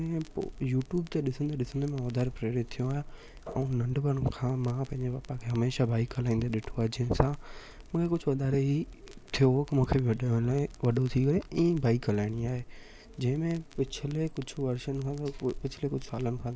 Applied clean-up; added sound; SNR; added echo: none; Crackle; 15 dB; none.